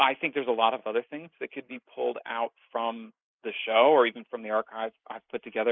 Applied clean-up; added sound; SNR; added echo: neural mask model Resemble Enhance denoiser.